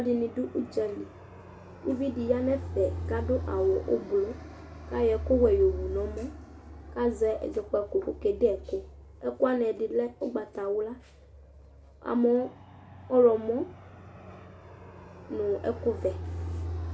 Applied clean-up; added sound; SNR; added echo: none; Fixed-wing aircraft, airplane; 11 dB; none.